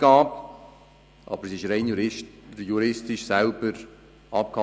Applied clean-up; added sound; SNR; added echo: none; none; none; none.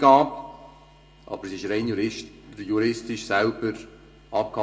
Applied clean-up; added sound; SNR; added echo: none; none; none; reverberation time 0.3 s.